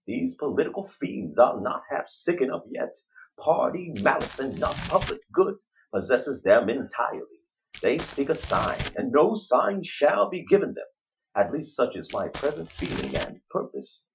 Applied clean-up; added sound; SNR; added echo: classical method Wiener filter.